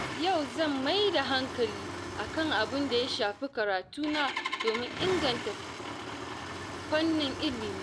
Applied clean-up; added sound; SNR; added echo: none; Engine starting; 6 dB; none.